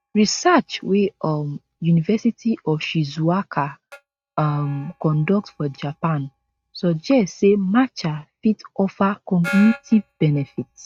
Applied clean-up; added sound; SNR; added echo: neural mask model RNNoise.